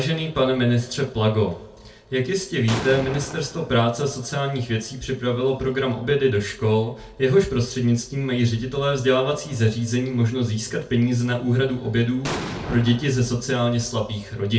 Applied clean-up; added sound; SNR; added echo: none; Explosion; 12 dB; reverberation time 0.2 s.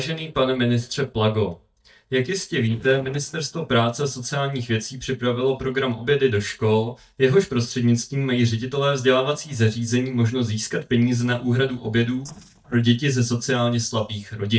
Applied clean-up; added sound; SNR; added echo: neural mask model DeepFilterNet 3.